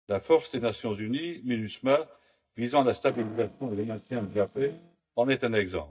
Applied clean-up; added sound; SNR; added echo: neural mask model DeepFilterNet 3.